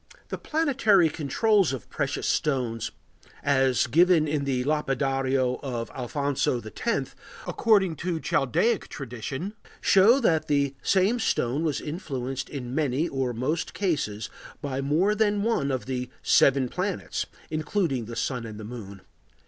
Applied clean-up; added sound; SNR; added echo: none; none; none; none.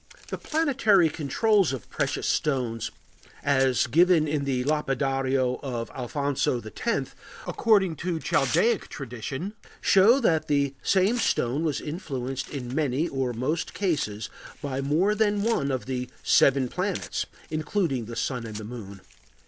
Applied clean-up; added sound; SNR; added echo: none; Tearing; 20 dB; none.